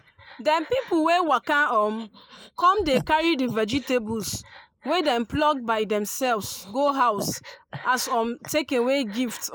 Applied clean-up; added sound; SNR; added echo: neural mask model Resemble Enhance denoiser.